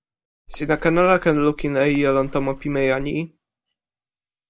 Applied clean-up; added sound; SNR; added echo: neural mask model DeepFilterNet 3.